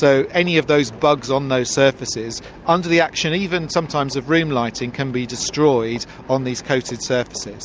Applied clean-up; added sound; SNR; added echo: none; none; none; none.